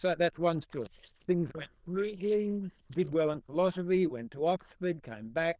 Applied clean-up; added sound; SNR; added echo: neural diffusion model UNIVERSE++.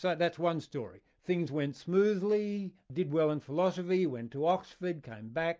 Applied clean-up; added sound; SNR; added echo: none; none; none; none.